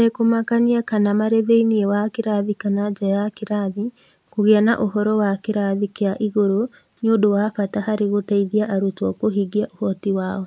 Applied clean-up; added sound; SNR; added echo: none; none; none; none.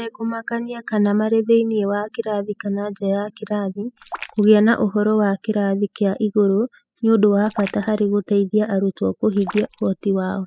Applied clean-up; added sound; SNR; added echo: classical method spectral subtraction.